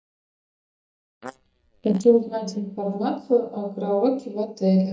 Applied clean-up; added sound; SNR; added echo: neural mask model DeepFilterNet 3.